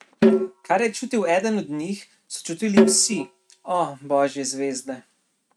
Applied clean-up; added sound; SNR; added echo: neural mask model RNNoise.